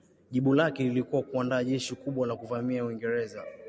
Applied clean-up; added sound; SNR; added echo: none; none; none; none.